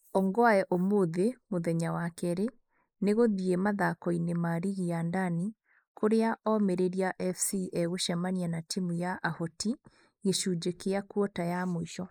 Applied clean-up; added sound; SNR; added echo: neural mask model Resemble Enhance denoiser.